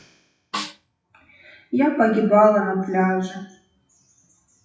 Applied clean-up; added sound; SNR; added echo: classical method WPE with log-MMSE.